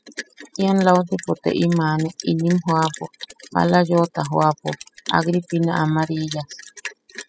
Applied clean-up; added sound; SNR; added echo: classical method spectral subtraction.